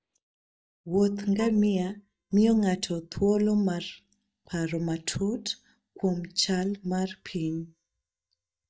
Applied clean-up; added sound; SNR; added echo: neural mask model DeepFilterNet 3.